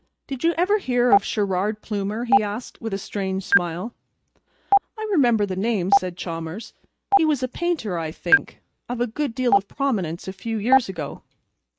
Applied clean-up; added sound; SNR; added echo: neural mask model RNNoise.